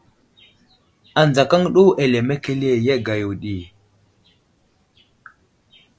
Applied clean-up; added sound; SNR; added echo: none; none; none; none.